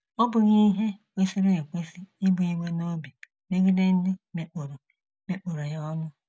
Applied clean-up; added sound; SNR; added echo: none; none; none; none.